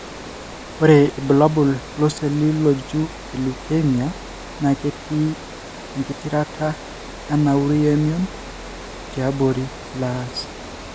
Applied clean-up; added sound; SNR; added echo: none; Water; 13 dB; none.